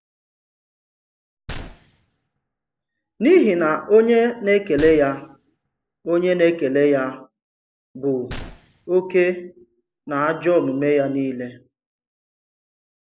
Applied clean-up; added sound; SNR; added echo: none; Gunshot, gunfire; 19 dB; none.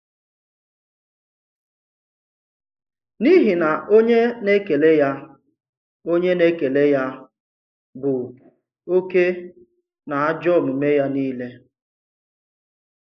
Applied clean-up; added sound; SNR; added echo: neural mask model Resemble Enhance denoiser.